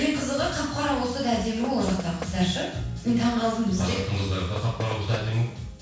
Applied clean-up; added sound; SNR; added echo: none; Knock; 14 dB; reverberation time 0.7 s.